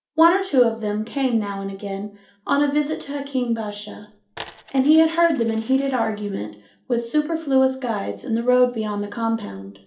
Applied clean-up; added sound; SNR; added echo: neural separator model SepFormer DNS4.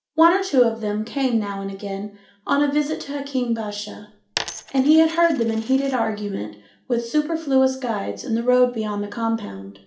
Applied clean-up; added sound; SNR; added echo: none; Coin (dropping); 13 dB; reverberation time 0.4 s.